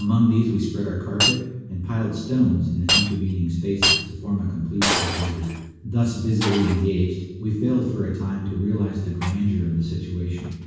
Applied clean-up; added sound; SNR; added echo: none; Shatter; 6 dB; reverberation time 1.2 s.